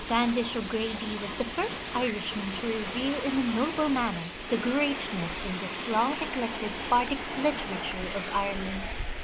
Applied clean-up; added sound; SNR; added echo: none; Subway, metro, underground; 5 dB; none.